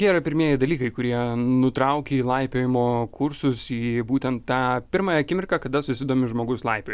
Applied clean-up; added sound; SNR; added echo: none; none; none; none.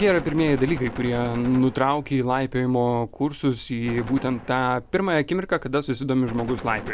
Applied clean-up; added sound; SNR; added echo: none; Gunshot, gunfire; 16 dB; none.